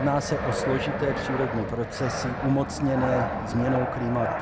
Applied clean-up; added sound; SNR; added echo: none; Fixed-wing aircraft, airplane; 3 dB; none.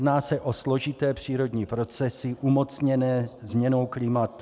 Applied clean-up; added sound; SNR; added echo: none; none; none; none.